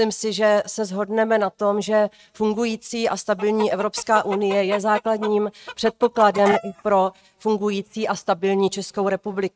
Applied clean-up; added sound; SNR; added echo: neural mask model RNNoise.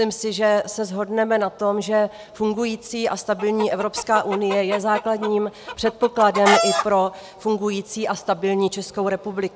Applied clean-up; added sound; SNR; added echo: none; Chicken, rooster; 4 dB; none.